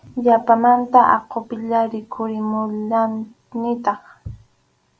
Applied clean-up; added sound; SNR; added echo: none; none; none; none.